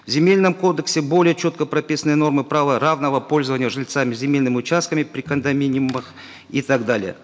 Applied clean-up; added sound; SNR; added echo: none; none; none; none.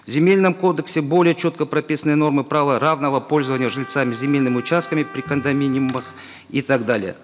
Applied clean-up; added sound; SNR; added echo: none; Trumpet; 18 dB; none.